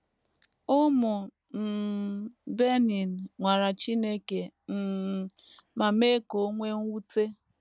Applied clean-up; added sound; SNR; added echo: none; none; none; none.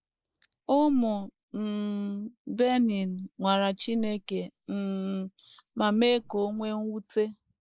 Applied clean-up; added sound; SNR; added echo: neural mask model Resemble Enhance denoiser.